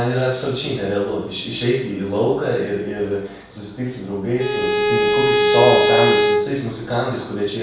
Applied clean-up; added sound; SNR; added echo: none; Bowed string instrument; -4 dB; reverberation time 0.7 s.